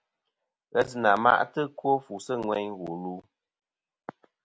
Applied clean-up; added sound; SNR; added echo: none; none; none; none.